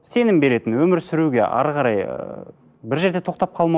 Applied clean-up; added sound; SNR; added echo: none; none; none; none.